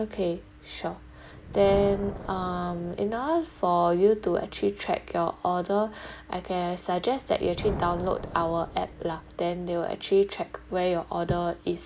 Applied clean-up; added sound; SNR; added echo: none; Thunder; 15 dB; none.